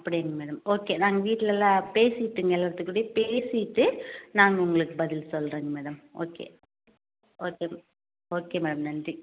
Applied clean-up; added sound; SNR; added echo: none; none; none; none.